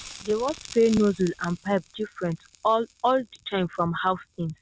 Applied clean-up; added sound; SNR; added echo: none; Crackle; 15 dB; none.